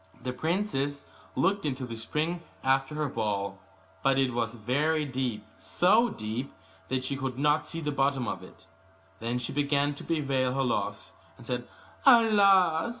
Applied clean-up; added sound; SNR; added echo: none; none; none; none.